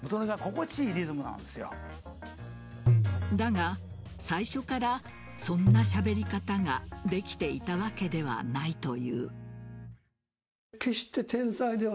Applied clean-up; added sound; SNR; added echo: none; Tabla; -1 dB; none.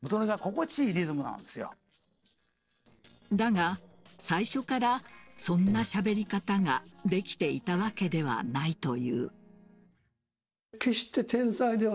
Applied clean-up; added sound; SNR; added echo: neural separator model SepFormer DNS4.